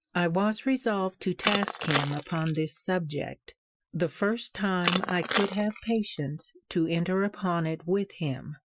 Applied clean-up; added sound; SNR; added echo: classical method Wiener filter.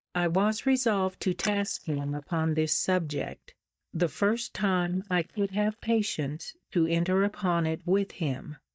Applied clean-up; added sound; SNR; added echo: neural mask model DeepFilterNet 3.